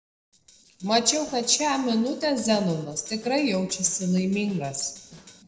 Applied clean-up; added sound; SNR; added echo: neural separator model SepFormer DNS4.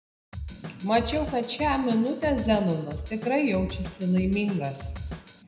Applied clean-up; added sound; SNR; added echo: none; Drum kit; 12 dB; reverberation time 0.8 s.